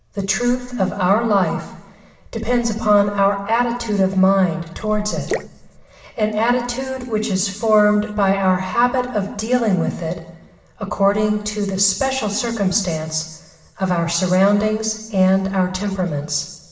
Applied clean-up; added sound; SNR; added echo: none; Drip / Splash, splatter; 13 dB; reverberation time 1.1 s.